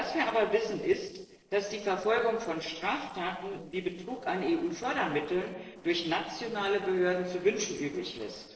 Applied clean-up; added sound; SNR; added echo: neural separator model SepFormer DNS4.